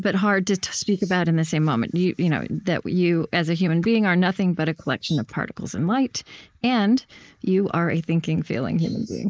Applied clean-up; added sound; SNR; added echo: neural mask model Resemble Enhance denoiser.